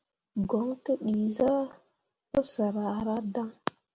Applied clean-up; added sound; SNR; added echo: none; none; none; none.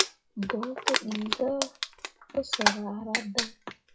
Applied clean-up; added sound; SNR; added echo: classical method WPE with log-MMSE.